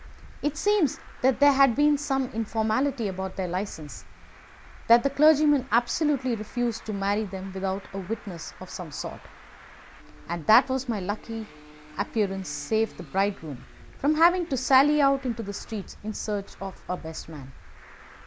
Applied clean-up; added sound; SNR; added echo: none; Traffic noise, roadway noise; 19 dB; none.